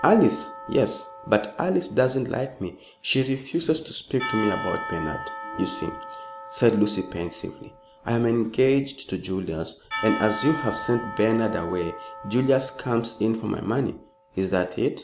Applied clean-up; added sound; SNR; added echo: none; Percussion; 12 dB; none.